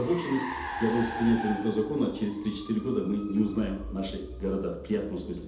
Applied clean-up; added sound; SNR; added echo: none; Car; 10 dB; reverberation time 2.2 s.